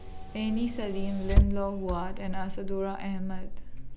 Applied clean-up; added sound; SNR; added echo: none; Engine / Car; -4 dB; none.